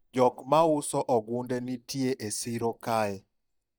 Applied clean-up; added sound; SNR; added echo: neural mask model DeepFilterNet 3.